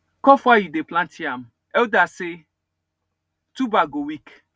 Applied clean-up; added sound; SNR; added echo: none; none; none; none.